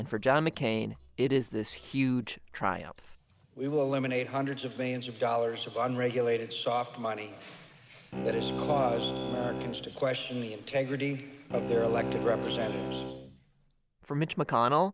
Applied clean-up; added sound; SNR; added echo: none; Bowed string instrument; 5 dB; none.